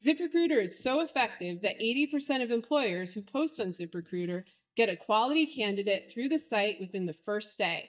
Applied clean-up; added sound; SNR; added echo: neural mask model DeepFilterNet 3.